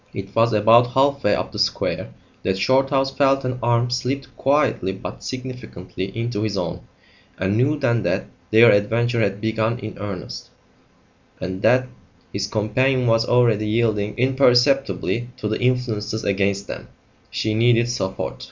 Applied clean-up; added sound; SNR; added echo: none; none; none; none.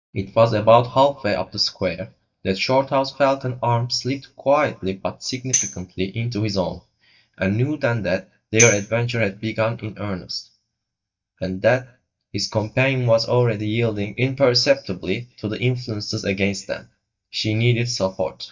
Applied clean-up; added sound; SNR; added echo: neural mask model DeepFilterNet 3.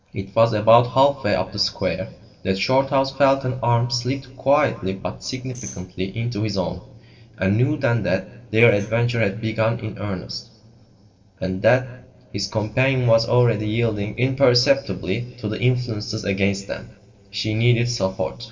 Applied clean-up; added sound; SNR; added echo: neural separator model SepFormer DNS4.